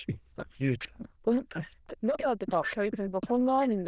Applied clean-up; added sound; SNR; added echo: neural diffusion model UNIVERSE++.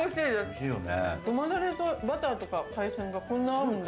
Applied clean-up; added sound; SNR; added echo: none; none; none; none.